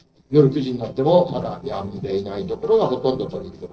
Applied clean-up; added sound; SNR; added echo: neural separator model SepFormer DNS4.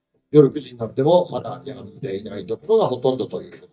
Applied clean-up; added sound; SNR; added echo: neural mask model DeepFilterNet 3.